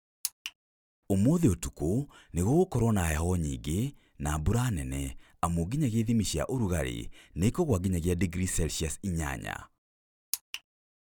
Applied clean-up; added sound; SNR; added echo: none; none; none; none.